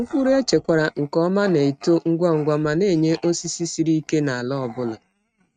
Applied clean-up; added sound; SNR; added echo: neural mask model RNNoise.